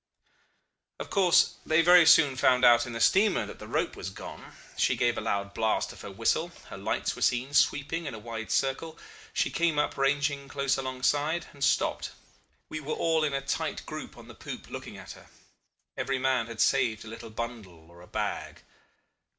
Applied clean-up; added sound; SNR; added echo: none; none; none; none.